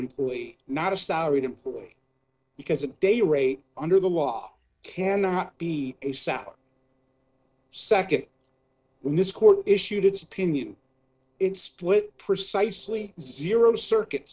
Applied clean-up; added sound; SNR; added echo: neural separator model SepFormer DNS4.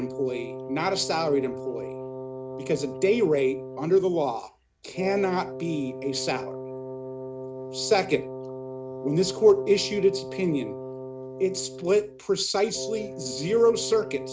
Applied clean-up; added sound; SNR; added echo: none; Wind instrument, woodwind instrument; 10 dB; none.